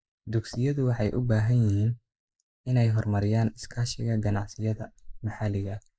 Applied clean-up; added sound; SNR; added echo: neural mask model Resemble Enhance denoiser.